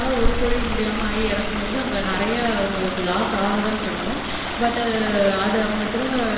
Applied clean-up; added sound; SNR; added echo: none; Stream; 2 dB; reverberation time 1.6 s.